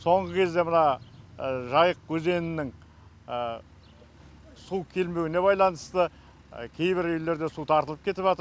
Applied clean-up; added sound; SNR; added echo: none; none; none; none.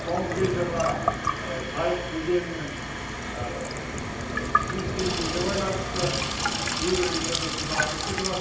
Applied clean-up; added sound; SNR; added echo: none; Sink (filling or washing) / Water tap, faucet; -2 dB; reverberation time 0.9 s.